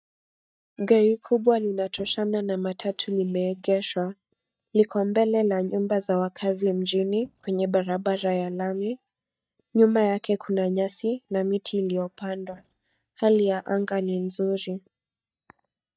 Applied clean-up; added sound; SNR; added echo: neural mask model DeepFilterNet 3.